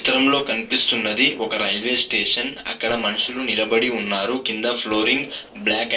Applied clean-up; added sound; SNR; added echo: neural separator model SepFormer DNS4.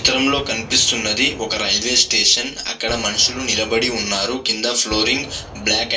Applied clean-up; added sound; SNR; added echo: none; Gunshot, gunfire; 17 dB; reverberation time 0.3 s.